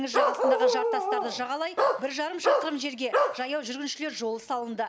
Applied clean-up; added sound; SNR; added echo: none; Bark; -5 dB; none.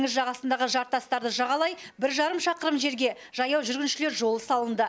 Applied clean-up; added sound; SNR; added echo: none; none; none; none.